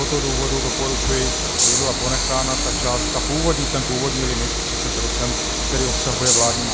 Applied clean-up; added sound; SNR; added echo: none; Train; -4 dB; none.